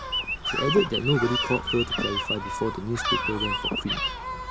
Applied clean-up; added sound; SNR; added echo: none; Gull, seagull + Chirp, tweet; 0 dB; none.